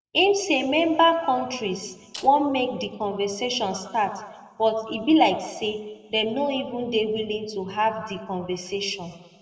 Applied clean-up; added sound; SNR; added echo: neural separator model SepFormer DNS4.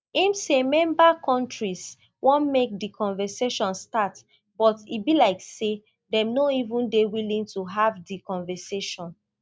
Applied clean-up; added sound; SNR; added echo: none; none; none; none.